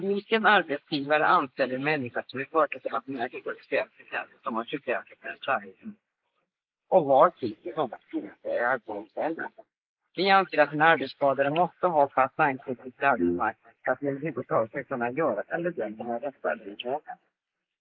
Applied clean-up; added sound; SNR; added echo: neural mask model Resemble Enhance denoiser.